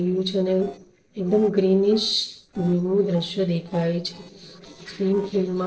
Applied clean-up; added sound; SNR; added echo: neural separator model SepFormer DNS4.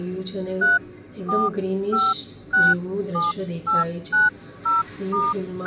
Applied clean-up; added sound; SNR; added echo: none; Telephone; -5 dB; reverberation time 0.7 s.